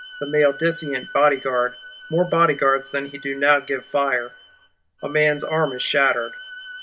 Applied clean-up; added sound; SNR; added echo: none; Bowed string instrument; 18 dB; none.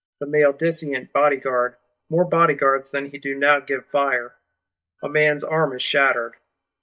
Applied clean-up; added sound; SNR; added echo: neural mask model DeepFilterNet 3.